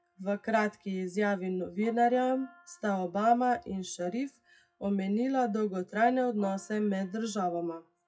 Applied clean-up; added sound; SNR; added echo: classical method WPE with log-MMSE.